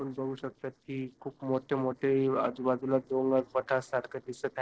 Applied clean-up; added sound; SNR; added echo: neural separator model SepFormer DNS4.